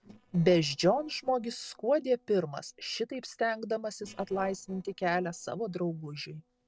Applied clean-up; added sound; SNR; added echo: neural separator model SepFormer DNS4.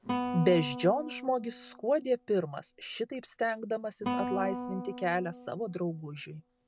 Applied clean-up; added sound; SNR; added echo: none; Guitar; 8 dB; none.